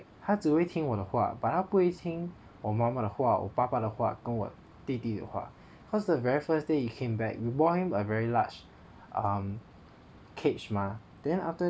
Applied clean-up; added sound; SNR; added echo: none; none; none; none.